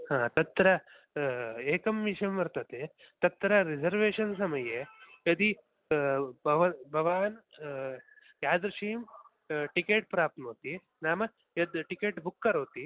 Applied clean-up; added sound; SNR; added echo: none; none; none; none.